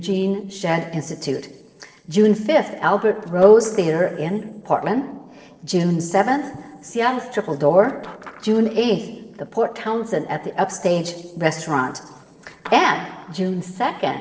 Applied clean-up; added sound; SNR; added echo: neural separator model SepFormer DNS4.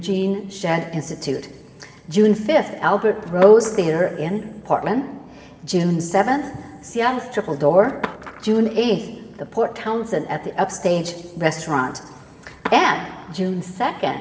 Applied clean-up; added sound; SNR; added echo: none; Skateboard; 20 dB; reverberation time 2.2 s.